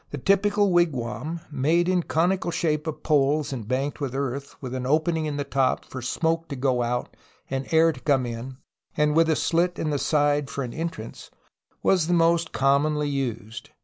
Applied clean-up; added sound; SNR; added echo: none; none; none; none.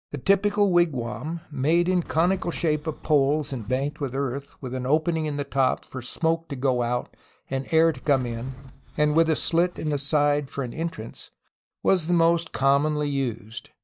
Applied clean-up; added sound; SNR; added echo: neural mask model DeepFilterNet 3.